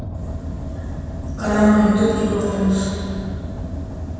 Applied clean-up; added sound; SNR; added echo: none; Car; 7 dB; reverberation time 2.1 s.